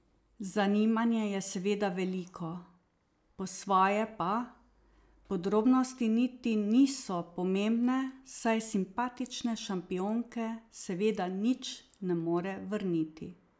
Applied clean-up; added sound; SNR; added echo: none; none; none; none.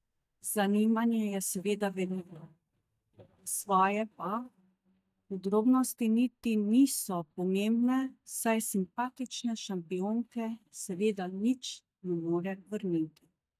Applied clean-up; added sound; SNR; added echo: neural mask model DeepFilterNet 3.